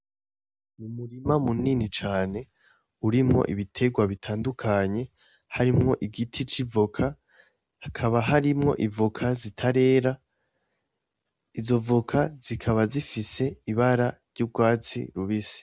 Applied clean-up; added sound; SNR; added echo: none; none; none; none.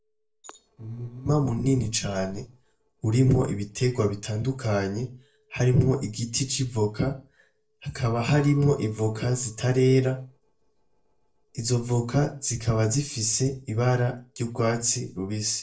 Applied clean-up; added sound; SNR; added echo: neural separator model SepFormer DNS4.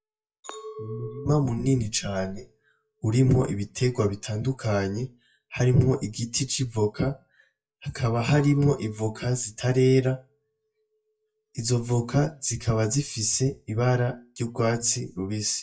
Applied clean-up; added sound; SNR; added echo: classical method WPE with log-MMSE.